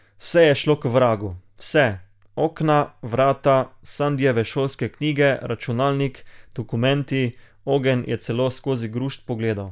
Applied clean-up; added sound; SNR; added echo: none; none; none; none.